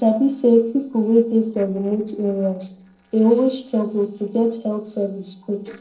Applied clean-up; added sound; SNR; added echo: neural separator model SepFormer DNS4.